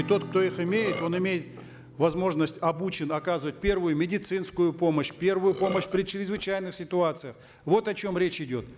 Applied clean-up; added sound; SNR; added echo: none; Acoustic guitar / Strum + Burping, eructation; 15 dB; none.